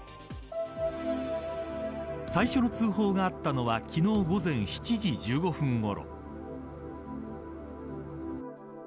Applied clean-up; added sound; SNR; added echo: none; Thump, thud; 14 dB; none.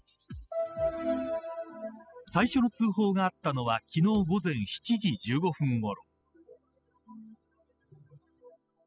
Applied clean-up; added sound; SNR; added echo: classical method spectral subtraction.